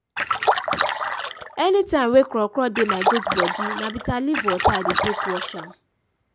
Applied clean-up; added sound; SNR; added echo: none; Splash, splatter; -1 dB; none.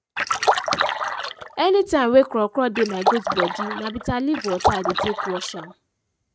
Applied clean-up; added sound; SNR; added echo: neural mask model RNNoise.